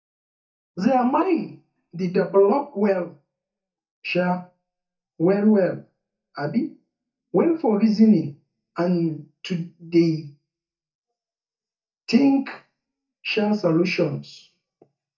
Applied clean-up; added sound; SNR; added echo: neural mask model DeepFilterNet 3.